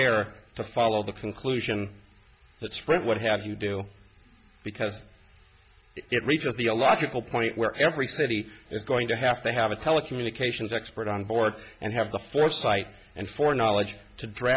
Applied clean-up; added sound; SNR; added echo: none; none; none; none.